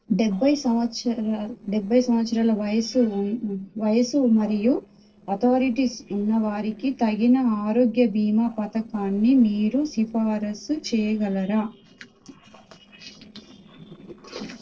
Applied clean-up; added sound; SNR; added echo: neural separator model SepFormer DNS4.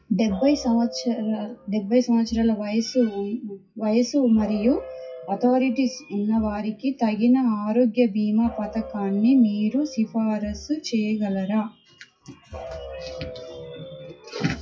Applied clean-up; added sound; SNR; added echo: classical method WPE with log-MMSE.